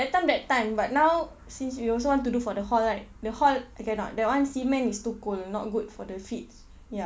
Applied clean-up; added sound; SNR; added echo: none; none; none; none.